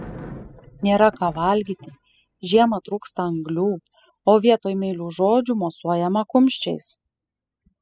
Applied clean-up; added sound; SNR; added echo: classical method spectral subtraction.